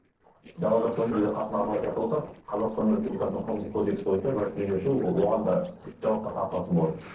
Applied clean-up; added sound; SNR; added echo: neural separator model SepFormer DNS4.